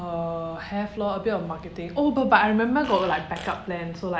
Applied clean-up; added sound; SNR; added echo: none; Fart; 17 dB; none.